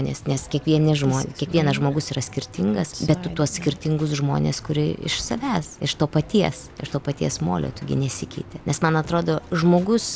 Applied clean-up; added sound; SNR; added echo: none; Rain; 16 dB; none.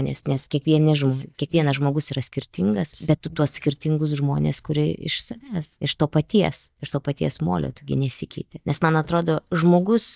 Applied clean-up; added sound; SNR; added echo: neural mask model DeepFilterNet 3.